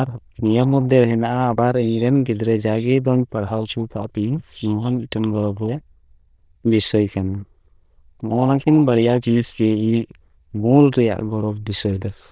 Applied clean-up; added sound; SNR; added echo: neural diffusion model UNIVERSE++.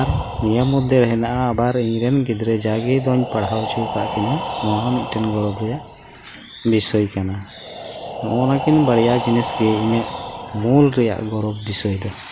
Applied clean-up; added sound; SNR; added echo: none; Breathing; 10 dB; none.